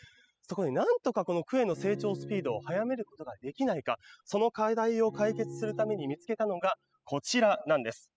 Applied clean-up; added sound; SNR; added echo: classical method spectral subtraction.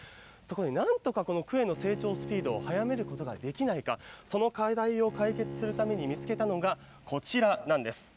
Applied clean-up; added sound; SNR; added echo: none; Bowed string instrument; 11 dB; none.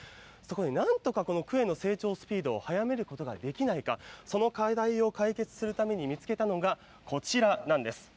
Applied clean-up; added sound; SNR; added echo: none; none; none; none.